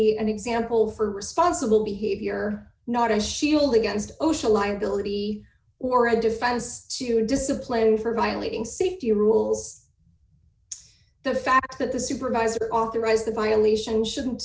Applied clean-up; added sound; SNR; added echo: none; none; none; none.